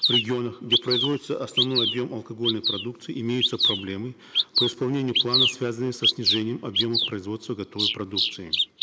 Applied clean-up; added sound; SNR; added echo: neural mask model Resemble Enhance denoiser.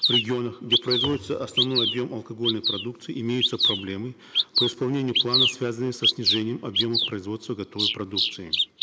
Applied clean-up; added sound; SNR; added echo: none; Bird vocalization, bird call, bird song; -2 dB; none.